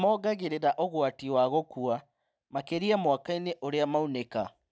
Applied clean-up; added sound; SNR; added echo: none; none; none; none.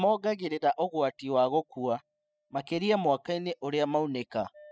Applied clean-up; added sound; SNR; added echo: classical method spectral subtraction.